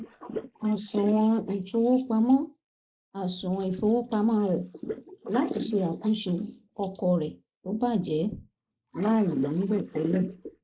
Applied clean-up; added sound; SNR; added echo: neural mask model Resemble Enhance denoiser.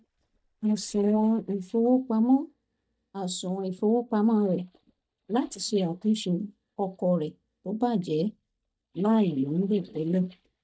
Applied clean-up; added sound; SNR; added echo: neural mask model DeepFilterNet 3.